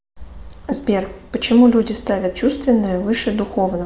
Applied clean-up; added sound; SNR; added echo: none; none; none; none.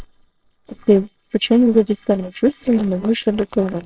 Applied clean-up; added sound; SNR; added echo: neural separator model SepFormer WHAMR!.